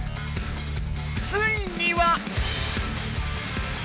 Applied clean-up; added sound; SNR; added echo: none; none; none; none.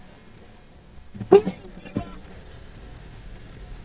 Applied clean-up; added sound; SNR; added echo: neural mask model DeepFilterNet 3.